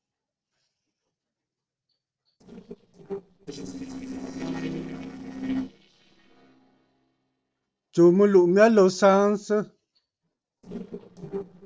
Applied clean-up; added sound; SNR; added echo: neural separator model SepFormer DNS4.